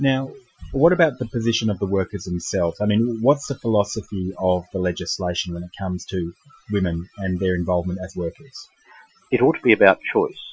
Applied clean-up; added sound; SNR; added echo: classical method Wiener filter.